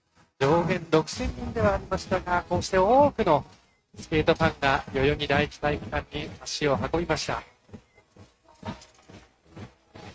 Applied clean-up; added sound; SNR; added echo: neural mask model RNNoise.